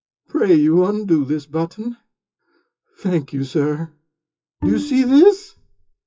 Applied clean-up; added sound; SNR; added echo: classical method WPE with log-MMSE.